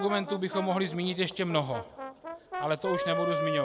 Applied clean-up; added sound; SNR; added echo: none; Brass instrument; 4 dB; none.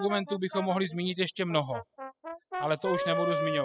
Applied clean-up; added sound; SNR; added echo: classical method spectral subtraction.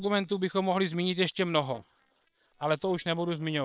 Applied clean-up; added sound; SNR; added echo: neural separator model SepFormer WHAM!.